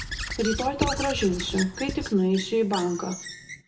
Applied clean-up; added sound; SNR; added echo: none; Squeak / Writing; 7 dB; reverberation time 0.5 s.